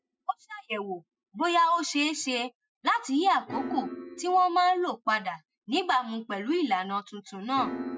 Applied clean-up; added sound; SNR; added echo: classical method Wiener filter.